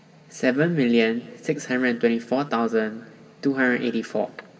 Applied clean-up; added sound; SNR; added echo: none; none; none; reverberation time 1.9 s.